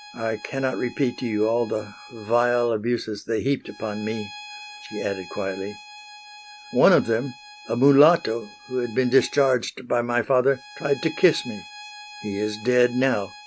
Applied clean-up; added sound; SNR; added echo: none; Bowed string instrument; 19 dB; none.